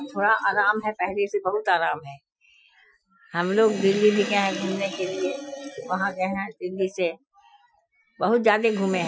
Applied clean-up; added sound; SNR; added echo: classical method Wiener filter.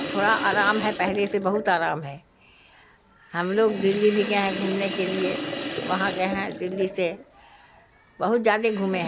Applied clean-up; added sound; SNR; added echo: none; Sink (filling or washing); 9 dB; none.